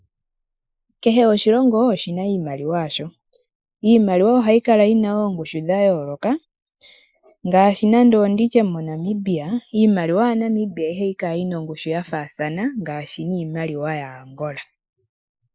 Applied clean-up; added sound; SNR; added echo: neural mask model Resemble Enhance denoiser.